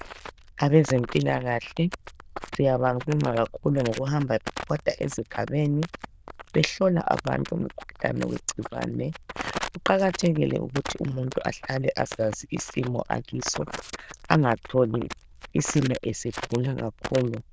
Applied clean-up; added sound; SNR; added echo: neural diffusion model UNIVERSE++.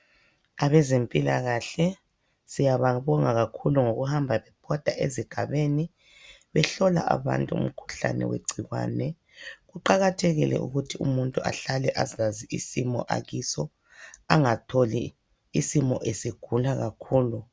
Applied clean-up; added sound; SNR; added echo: none; none; none; none.